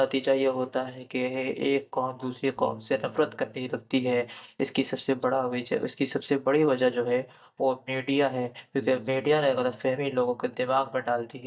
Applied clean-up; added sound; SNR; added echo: neural mask model DeepFilterNet 3.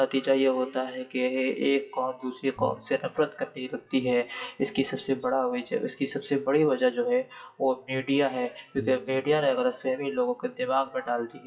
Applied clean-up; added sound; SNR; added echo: classical method WPE with log-MMSE.